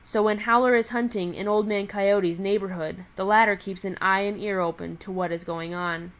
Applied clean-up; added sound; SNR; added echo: none; none; none; none.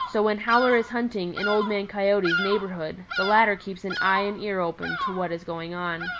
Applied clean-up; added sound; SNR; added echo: none; Bird vocalization, bird call, bird song; 7 dB; none.